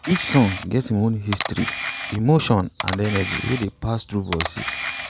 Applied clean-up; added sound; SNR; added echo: none; Camera; 8 dB; none.